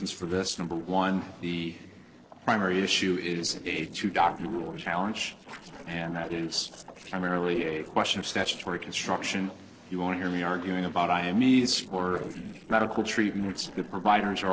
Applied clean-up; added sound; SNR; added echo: neural separator model SepFormer DNS4.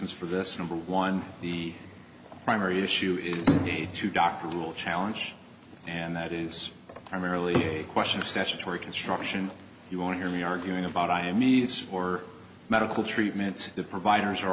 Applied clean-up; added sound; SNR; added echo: none; none; none; none.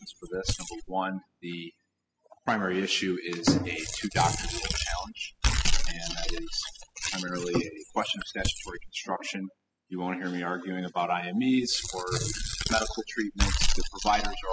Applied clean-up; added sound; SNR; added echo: classical method spectral subtraction.